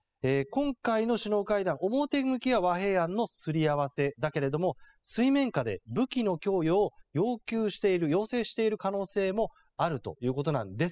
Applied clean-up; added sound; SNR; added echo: classical method spectral subtraction.